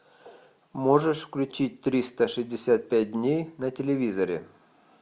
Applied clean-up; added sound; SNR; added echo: none; none; none; none.